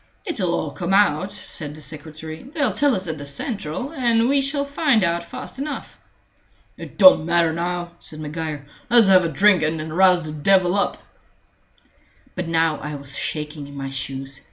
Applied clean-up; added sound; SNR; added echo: none; none; none; none.